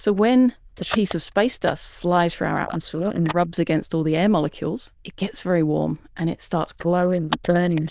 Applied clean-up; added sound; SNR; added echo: neural diffusion model UNIVERSE++.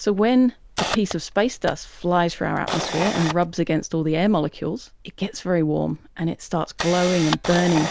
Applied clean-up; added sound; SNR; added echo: none; Camera; 10 dB; none.